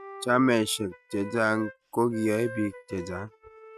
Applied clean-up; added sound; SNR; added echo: neural mask model RNNoise.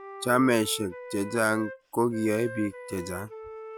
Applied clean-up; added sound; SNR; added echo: none; Wind instrument, woodwind instrument; 13 dB; none.